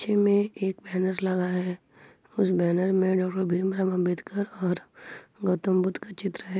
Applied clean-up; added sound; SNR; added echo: none; none; none; none.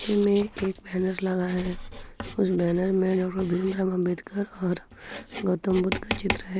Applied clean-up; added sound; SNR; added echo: none; Writing; 11 dB; none.